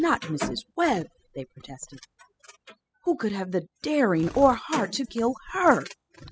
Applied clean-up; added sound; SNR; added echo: classical method spectral subtraction.